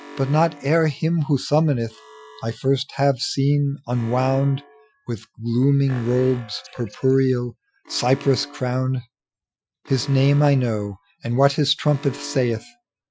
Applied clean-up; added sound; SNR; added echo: classical method Wiener filter.